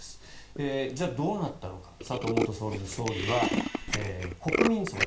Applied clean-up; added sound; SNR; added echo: none; Tools; 2 dB; reverberation time 0.4 s.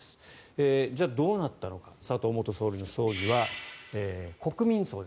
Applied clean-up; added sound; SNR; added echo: none; none; none; none.